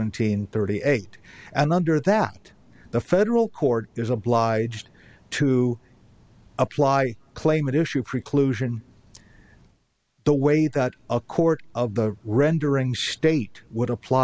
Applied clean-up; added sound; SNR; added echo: none; none; none; none.